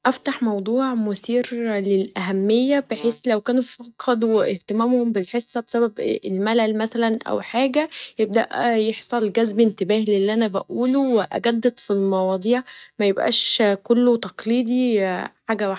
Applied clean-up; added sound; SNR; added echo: neural mask model DeepFilterNet 3.